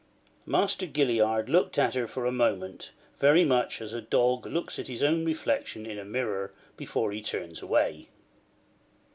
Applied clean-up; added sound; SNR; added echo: none; none; none; none.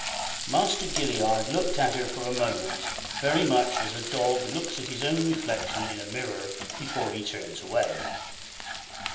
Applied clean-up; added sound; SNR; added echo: none; Frying (food); 5 dB; reverberation time 1.6 s.